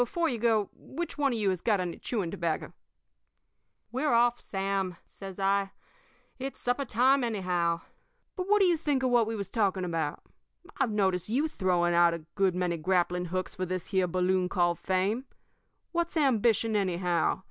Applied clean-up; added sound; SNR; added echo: none; none; none; none.